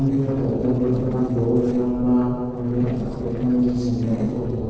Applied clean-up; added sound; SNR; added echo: neural separator model SepFormer DNS4.